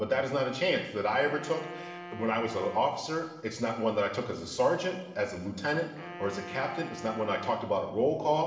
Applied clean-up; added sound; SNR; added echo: none; Wind instrument, woodwind instrument; 16 dB; reverberation time 1.0 s.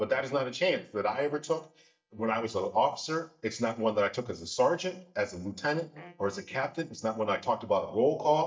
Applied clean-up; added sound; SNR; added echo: neural mask model DeepFilterNet 3.